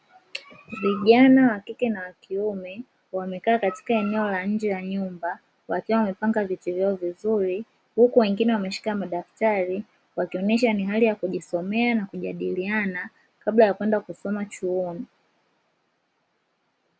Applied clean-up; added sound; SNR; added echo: none; none; none; none.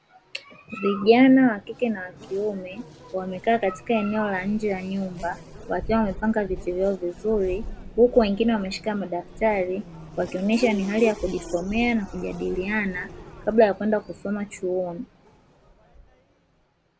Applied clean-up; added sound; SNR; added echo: none; Race car, auto racing / Accelerating, revving, vroom; 15 dB; none.